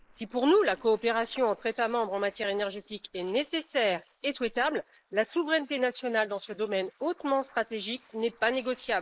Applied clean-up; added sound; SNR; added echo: neural mask model Resemble Enhance denoiser.